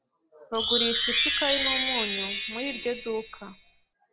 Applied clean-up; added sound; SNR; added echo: none; Chime; -5 dB; none.